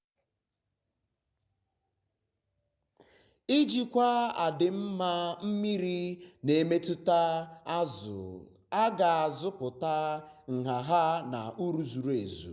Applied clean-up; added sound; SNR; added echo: none; none; none; none.